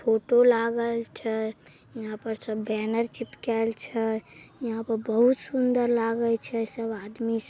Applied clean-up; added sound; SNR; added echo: none; none; none; none.